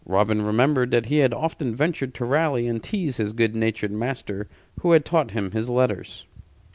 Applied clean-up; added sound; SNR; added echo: none; none; none; none.